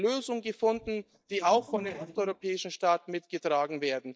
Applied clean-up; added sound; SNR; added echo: neural mask model DeepFilterNet 3.